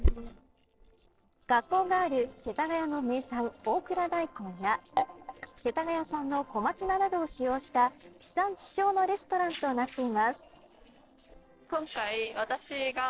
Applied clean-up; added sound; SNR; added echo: neural separator model SepFormer DNS4.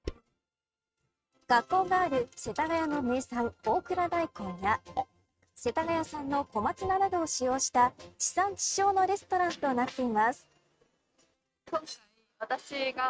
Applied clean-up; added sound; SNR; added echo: neural mask model RNNoise.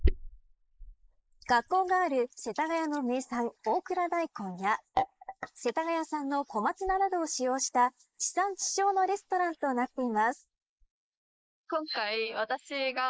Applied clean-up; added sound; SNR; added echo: neural mask model Resemble Enhance denoiser.